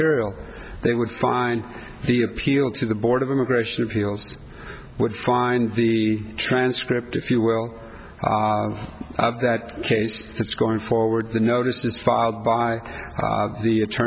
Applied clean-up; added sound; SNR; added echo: none; none; none; none.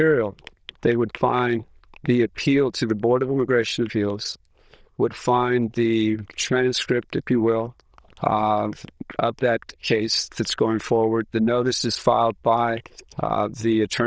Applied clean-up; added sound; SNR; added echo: neural diffusion model UNIVERSE++.